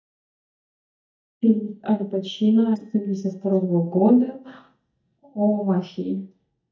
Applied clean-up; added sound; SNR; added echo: neural mask model DeepFilterNet 3.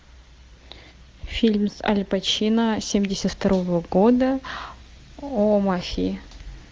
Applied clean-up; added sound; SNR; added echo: none; none; none; none.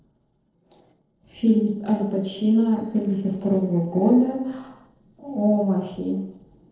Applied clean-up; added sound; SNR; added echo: neural separator model SepFormer DNS4.